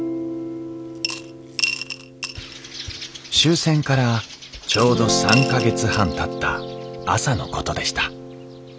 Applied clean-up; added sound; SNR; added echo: none; Guitar + Coin (dropping) / Glass; 5 dB; none.